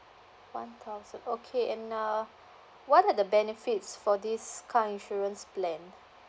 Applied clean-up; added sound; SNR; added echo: none; none; none; none.